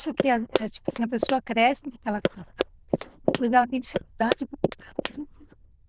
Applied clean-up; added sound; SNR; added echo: neural diffusion model UNIVERSE++.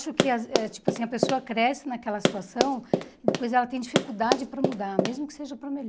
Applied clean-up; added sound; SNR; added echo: none; Run; -2 dB; none.